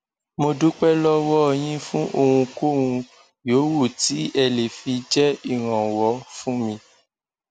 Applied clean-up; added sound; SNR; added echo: none; none; none; none.